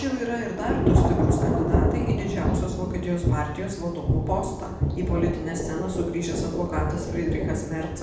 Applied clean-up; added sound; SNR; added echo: none; Thunder / Rain; -4 dB; reverberation time 0.8 s.